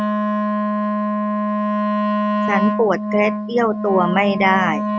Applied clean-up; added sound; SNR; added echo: none; Wind instrument, woodwind instrument; -1 dB; none.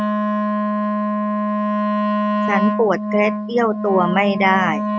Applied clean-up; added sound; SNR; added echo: neural mask model RNNoise.